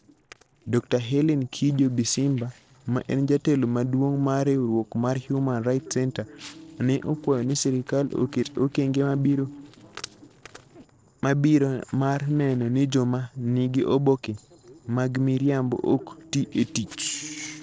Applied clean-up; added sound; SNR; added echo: neural separator model SepFormer DNS4.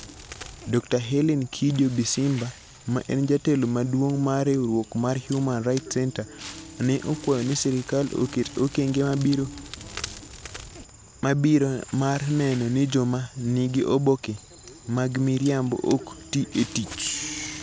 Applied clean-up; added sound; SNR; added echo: none; Crackle; 18 dB; none.